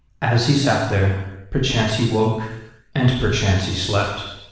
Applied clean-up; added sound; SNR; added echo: none; none; none; reverberation time 0.9 s.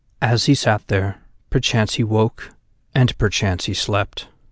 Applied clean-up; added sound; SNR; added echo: none; none; none; none.